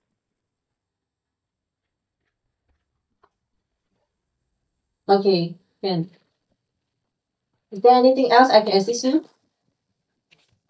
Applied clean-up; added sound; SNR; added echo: neural mask model DeepFilterNet 3.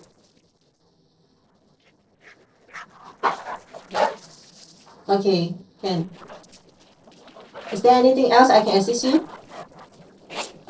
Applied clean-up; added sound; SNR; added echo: neural separator model SepFormer DNS4.